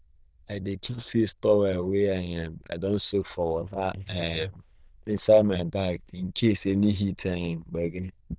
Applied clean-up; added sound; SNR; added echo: neural diffusion model UNIVERSE++.